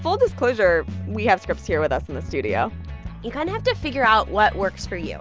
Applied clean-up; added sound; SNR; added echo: none; none; none; none.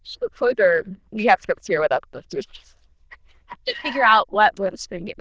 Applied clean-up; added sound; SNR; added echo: neural diffusion model UNIVERSE++.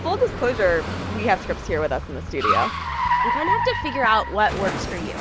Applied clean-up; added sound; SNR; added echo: none; Car; 3 dB; none.